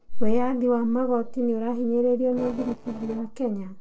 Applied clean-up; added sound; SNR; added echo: neural separator model SepFormer DNS4.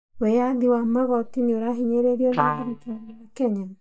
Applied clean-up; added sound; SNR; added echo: neural mask model DeepFilterNet 3.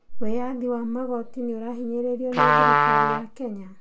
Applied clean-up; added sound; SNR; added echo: none; Trumpet; -3 dB; reverberation time 0.2 s.